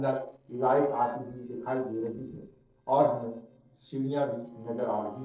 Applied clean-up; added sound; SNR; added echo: neural separator model SepFormer DNS4.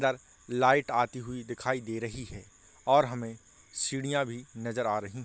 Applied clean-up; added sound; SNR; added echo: none; none; none; none.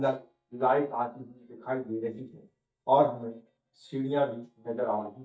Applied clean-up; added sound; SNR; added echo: neural mask model DeepFilterNet 3.